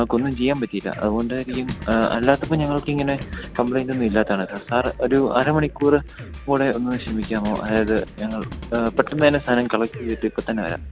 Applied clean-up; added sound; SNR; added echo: none; Thump, thud + Drum kit; 14 dB; none.